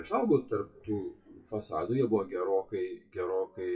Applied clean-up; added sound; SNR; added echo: classical method WPE with log-MMSE.